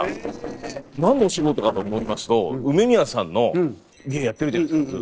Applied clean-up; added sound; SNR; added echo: neural separator model SepFormer DNS4.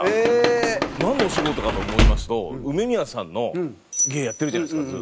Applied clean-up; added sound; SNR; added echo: none; Sliding door / Slam + Tools; 0 dB; none.